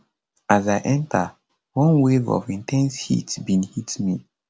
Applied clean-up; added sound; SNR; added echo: none; none; none; none.